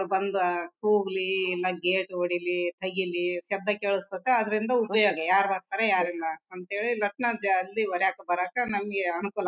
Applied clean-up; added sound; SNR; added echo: neural mask model Resemble Enhance denoiser.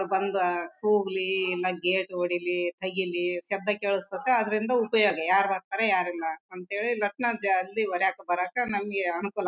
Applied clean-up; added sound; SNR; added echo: none; none; none; none.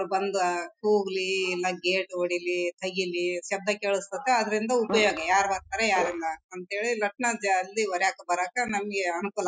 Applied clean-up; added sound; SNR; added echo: classical method Wiener filter.